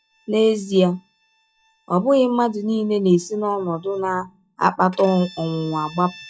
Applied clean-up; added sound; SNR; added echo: classical method log-MMSE.